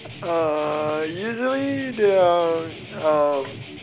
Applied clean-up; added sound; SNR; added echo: none; Guitar; 17 dB; none.